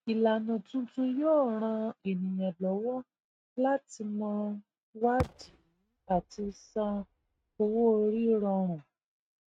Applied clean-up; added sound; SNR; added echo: neural mask model RNNoise.